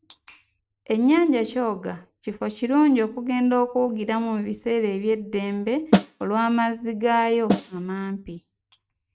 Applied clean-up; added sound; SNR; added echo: neural mask model RNNoise.